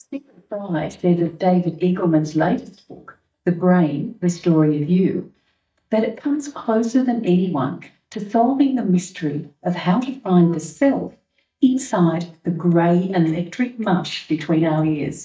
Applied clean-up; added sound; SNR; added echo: neural mask model DeepFilterNet 3.